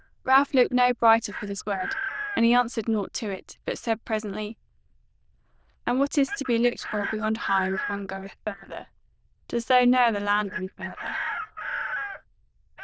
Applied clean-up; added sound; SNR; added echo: neural diffusion model UNIVERSE++.